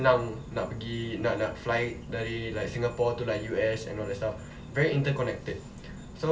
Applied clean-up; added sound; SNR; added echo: none; Insect; 14 dB; reverberation time 0.2 s.